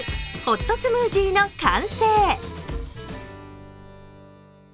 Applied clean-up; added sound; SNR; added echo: none; none; none; none.